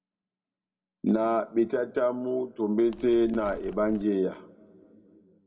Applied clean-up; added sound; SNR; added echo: none; Animal; 19 dB; reverberation time 1.8 s.